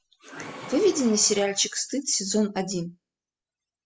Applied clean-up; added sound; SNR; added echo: classical method spectral subtraction.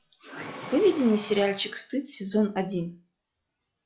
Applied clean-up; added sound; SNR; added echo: classical method log-MMSE.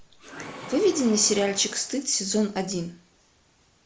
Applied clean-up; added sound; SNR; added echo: none; Mechanisms; 16 dB; none.